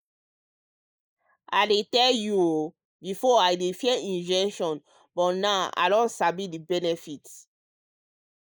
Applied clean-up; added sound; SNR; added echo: neural mask model Resemble Enhance denoiser.